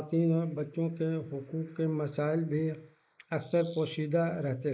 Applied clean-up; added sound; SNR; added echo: neural mask model Resemble Enhance denoiser.